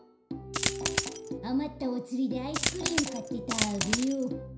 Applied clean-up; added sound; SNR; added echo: none; Coin (dropping); -1 dB; reverberation time 0.5 s.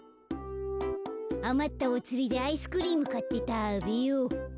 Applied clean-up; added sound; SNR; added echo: none; none; none; none.